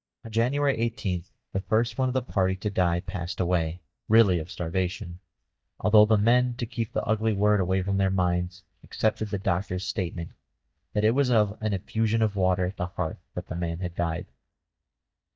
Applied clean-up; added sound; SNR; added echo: neural mask model DeepFilterNet 3.